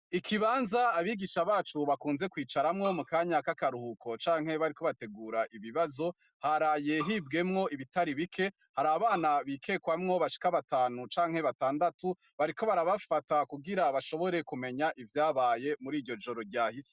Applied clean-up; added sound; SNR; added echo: none; Bowed string instrument; 14 dB; none.